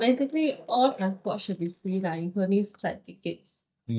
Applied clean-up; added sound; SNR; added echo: neural mask model DeepFilterNet 3.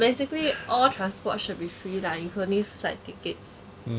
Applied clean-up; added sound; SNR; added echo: none; none; none; none.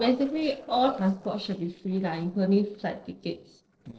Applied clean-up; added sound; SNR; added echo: neural separator model SepFormer DNS4.